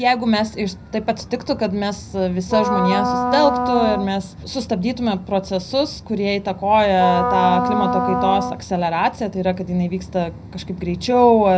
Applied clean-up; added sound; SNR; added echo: none; Wind instrument, woodwind instrument; 3 dB; reverberation time 0.4 s.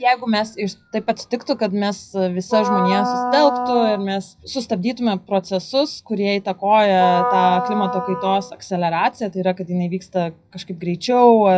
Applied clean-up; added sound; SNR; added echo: classical method WPE with log-MMSE.